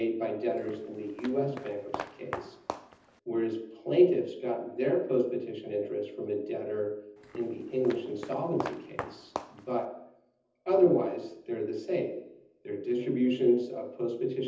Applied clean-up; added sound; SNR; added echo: none; Walk, footsteps; 12 dB; reverberation time 0.8 s.